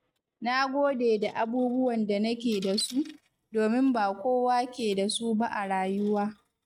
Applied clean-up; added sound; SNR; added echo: neural mask model RNNoise.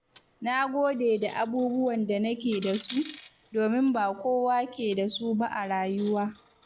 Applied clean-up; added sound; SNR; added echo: none; Coin (dropping); 19 dB; none.